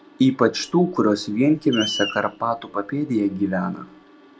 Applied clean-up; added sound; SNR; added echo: none; Screech; 14 dB; none.